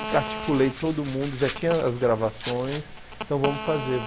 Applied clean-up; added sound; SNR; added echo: none; Domestic sounds, home sounds + Telephone; 9 dB; none.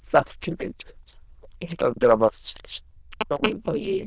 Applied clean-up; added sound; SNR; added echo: neural diffusion model UNIVERSE++.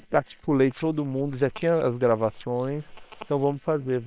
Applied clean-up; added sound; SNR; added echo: neural separator model SepFormer WHAM!.